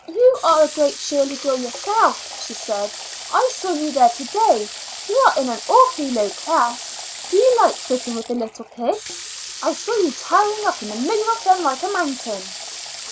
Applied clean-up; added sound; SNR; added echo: none; Water tap, faucet / Water; 12 dB; none.